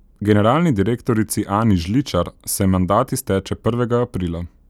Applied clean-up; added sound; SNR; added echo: none; none; none; none.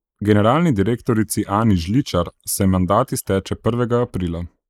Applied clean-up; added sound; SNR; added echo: neural mask model Resemble Enhance denoiser.